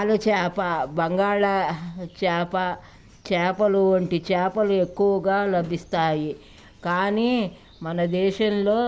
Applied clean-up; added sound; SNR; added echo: none; none; none; none.